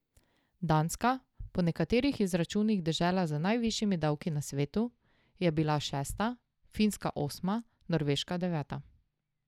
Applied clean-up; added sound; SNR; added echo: neural mask model DeepFilterNet 3.